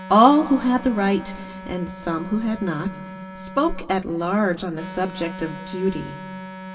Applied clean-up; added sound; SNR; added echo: none; Wind instrument, woodwind instrument; 14 dB; reverberation time 1.9 s.